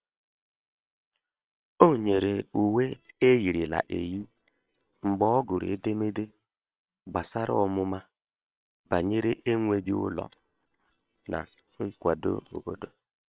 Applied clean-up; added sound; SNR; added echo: neural separator model SepFormer WHAM!.